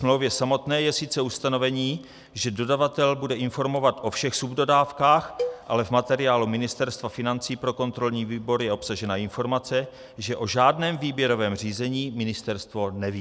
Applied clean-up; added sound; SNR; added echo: none; Cowbell; 11 dB; none.